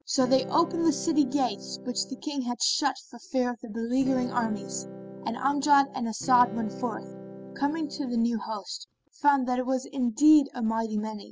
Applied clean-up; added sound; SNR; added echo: none; Electric guitar / Strum; 13 dB; none.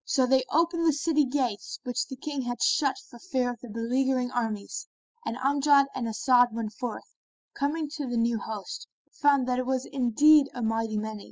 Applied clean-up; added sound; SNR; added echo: neural mask model Resemble Enhance denoiser.